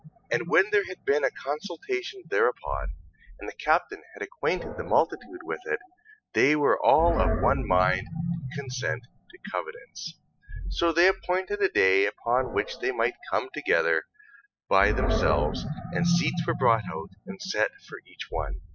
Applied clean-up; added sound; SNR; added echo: classical method spectral subtraction.